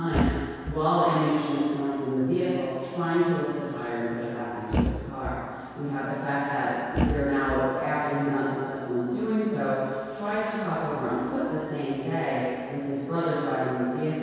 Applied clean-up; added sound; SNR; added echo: none; Thump, thud; 2 dB; reverberation time 2.0 s.